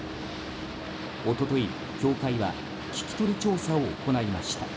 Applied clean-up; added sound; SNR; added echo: none; Boat, Water vehicle; 6 dB; reverberation time 0.9 s.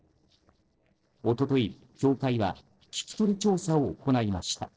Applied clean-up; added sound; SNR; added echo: neural separator model SepFormer DNS4.